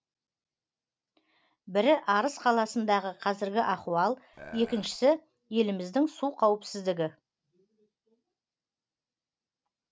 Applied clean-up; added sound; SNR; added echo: none; Burping, eructation; 16 dB; none.